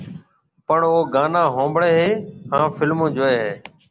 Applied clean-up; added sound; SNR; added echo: none; none; none; none.